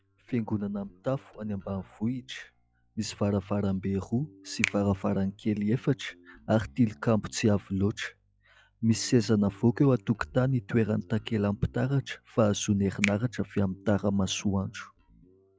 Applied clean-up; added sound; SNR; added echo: classical method log-MMSE.